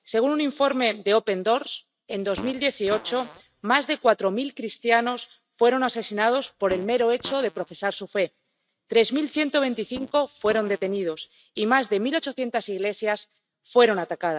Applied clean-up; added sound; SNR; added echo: neural mask model RNNoise.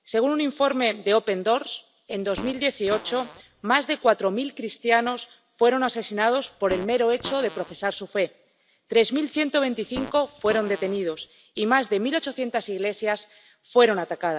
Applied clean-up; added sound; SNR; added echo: none; Fart; 15 dB; none.